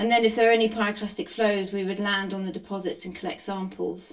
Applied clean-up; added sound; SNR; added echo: none; none; none; reverberation time 0.1 s.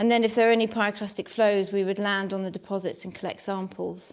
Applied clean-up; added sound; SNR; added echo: none; none; none; none.